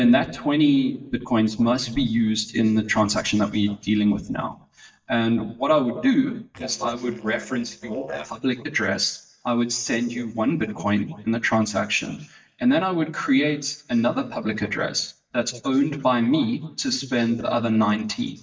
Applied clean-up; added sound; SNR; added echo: neural mask model DeepFilterNet 3.